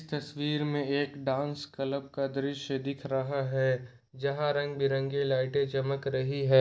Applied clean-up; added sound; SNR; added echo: none; none; none; none.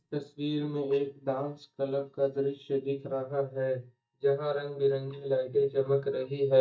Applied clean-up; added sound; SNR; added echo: neural mask model DeepFilterNet 3.